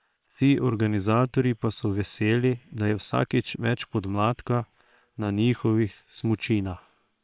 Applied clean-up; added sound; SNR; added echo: neural separator model SepFormer WHAM!.